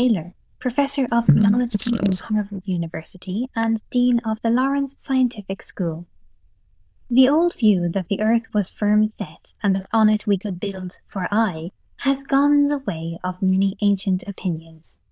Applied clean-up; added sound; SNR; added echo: neural diffusion model UNIVERSE++.